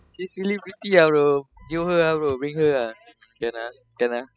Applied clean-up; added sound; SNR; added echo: classical method spectral subtraction.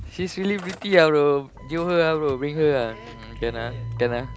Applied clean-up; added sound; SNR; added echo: none; Slam / Engine starting; 15 dB; none.